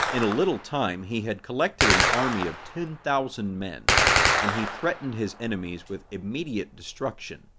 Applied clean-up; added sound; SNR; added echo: none; Gunshot, gunfire; -1 dB; none.